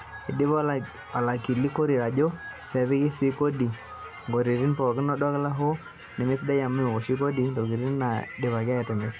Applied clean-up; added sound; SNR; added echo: none; none; none; none.